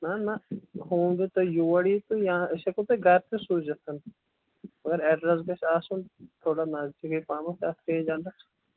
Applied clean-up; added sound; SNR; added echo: none; none; none; none.